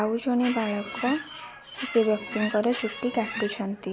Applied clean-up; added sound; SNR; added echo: none; Squeak; 9 dB; none.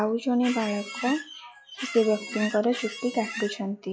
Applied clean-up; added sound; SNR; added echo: classical method log-MMSE.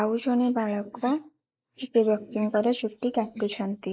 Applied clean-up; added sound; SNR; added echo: neural mask model Resemble Enhance denoiser.